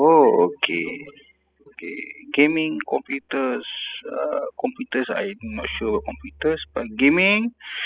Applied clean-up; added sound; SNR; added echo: classical method spectral subtraction.